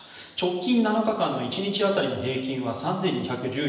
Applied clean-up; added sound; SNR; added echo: none; none; none; reverberation time 1.0 s.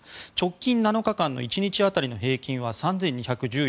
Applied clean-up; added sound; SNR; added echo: none; none; none; none.